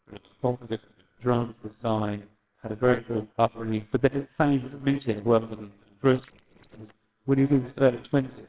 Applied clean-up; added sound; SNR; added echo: neural separator model SepFormer WHAMR!.